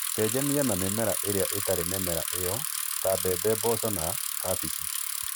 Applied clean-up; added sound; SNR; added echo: none; Bicycle; 0 dB; none.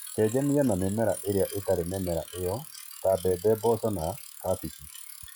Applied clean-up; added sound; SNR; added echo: classical method log-MMSE.